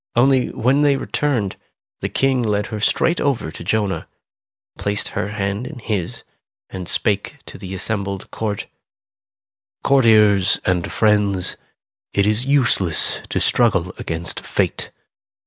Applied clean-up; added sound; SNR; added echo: none; none; none; none.